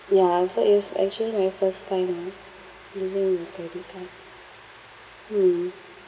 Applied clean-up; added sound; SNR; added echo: none; none; none; none.